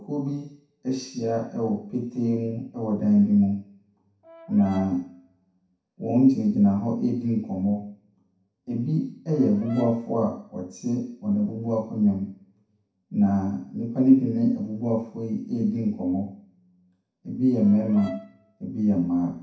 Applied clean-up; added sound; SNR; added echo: none; Brass instrument; 18 dB; reverberation time 0.6 s.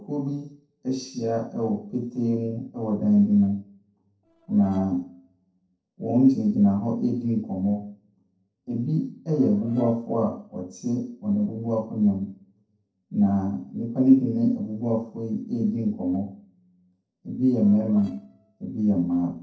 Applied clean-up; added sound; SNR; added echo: neural separator model SepFormer DNS4.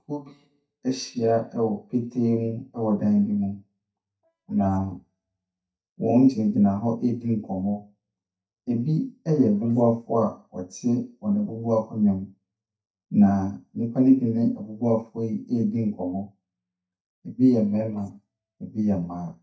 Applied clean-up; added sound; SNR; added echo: neural mask model DeepFilterNet 3.